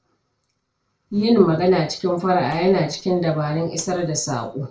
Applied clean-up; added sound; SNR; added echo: neural separator model SepFormer DNS4.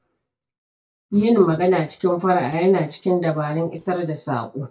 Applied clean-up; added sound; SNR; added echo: neural mask model DeepFilterNet 3.